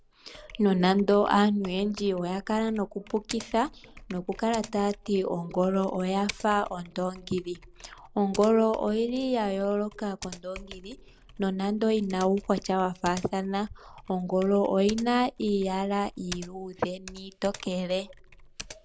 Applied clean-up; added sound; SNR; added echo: none; Typing; 19 dB; none.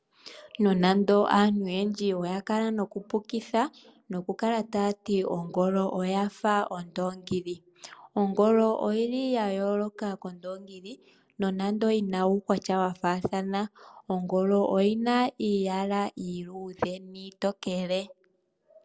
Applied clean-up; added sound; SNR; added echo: none; none; none; none.